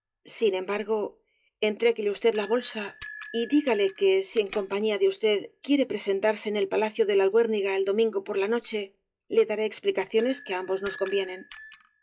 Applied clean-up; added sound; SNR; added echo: classical method log-MMSE.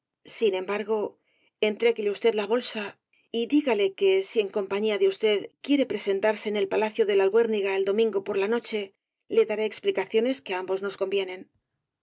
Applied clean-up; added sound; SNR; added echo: none; none; none; none.